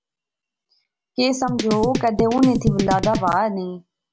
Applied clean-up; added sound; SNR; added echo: none; Drum kit; 3 dB; none.